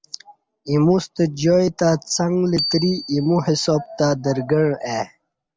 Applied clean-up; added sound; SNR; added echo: none; Bicycle bell; 14 dB; none.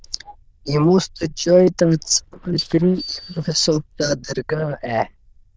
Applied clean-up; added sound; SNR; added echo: neural diffusion model UNIVERSE++.